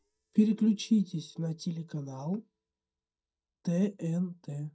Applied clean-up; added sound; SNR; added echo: neural mask model DeepFilterNet 3.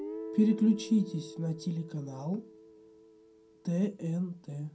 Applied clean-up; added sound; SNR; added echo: none; Guitar; 14 dB; reverberation time 0.2 s.